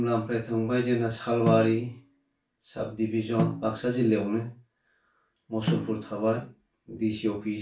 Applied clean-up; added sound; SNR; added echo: none; Snare drum; 7 dB; reverberation time 0.3 s.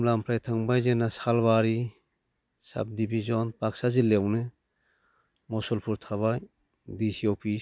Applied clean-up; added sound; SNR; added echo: none; none; none; none.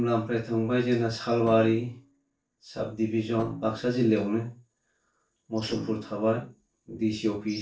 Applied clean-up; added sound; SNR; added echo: neural separator model SepFormer DNS4.